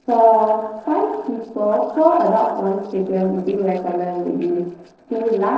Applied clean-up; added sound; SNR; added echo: neural separator model SepFormer DNS4.